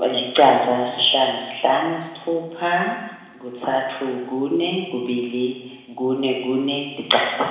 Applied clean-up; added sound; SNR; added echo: none; none; none; reverberation time 1.0 s.